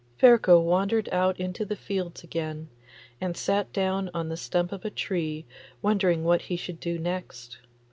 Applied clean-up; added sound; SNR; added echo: none; none; none; none.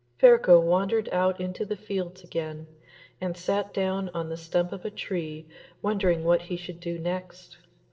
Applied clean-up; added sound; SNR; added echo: neural separator model SepFormer DNS4.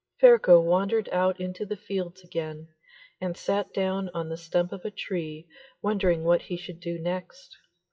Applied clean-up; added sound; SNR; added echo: classical method WPE with log-MMSE.